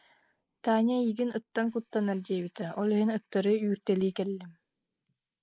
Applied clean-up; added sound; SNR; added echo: neural mask model Resemble Enhance denoiser.